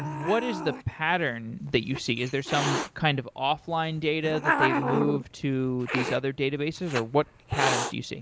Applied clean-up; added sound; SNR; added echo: none; Hiss; 4 dB; none.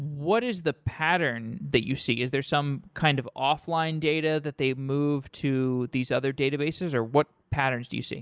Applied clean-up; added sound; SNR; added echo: none; none; none; none.